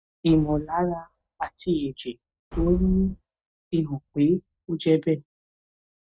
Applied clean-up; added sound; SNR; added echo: neural mask model RNNoise.